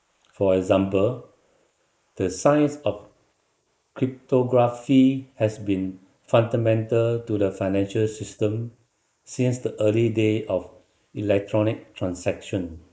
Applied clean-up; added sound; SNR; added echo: neural mask model Resemble Enhance denoiser.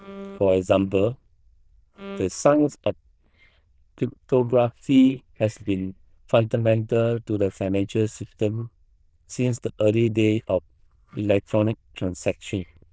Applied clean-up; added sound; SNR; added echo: neural diffusion model UNIVERSE++.